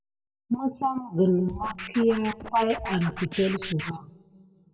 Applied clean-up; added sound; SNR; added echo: none; Scratching (performance technique); 10 dB; reverberation time 0.9 s.